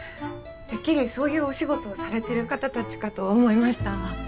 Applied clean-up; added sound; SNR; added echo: none; none; none; none.